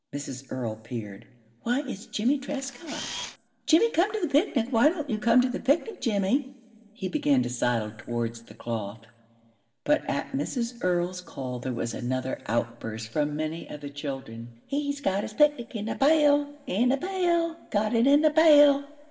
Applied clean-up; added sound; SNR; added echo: none; Camera; 11 dB; reverberation time 2.6 s.